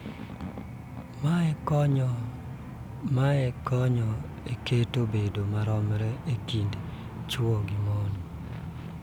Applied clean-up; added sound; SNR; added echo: none; none; none; none.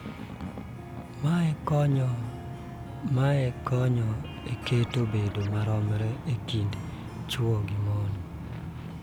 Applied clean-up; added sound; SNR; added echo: none; Harp + Scratching (performance technique); 19 dB; none.